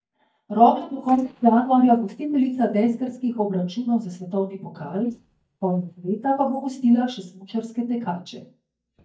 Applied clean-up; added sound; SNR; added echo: neural mask model DeepFilterNet 3.